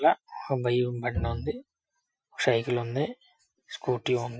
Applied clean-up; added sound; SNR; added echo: classical method Wiener filter.